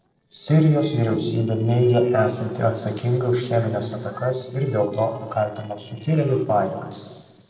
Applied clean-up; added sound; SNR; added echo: neural separator model SepFormer DNS4.